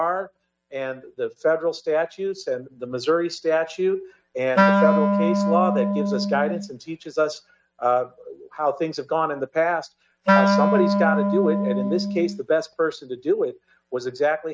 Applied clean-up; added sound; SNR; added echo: neural mask model RNNoise.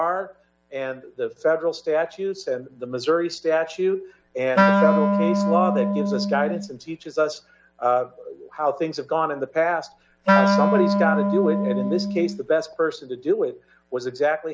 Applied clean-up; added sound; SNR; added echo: none; Wind instrument, woodwind instrument; -3 dB; none.